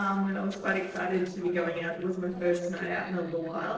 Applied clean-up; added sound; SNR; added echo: neural separator model SepFormer DNS4.